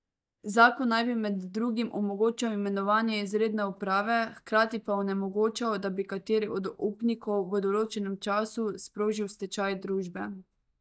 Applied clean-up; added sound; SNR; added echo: neural mask model DeepFilterNet 3.